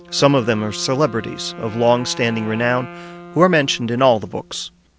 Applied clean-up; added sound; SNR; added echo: none; Wind instrument, woodwind instrument; 17 dB; none.